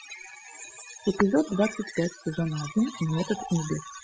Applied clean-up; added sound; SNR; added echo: classical method spectral subtraction.